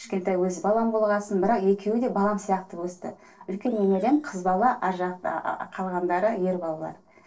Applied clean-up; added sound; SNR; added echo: neural separator model SepFormer DNS4.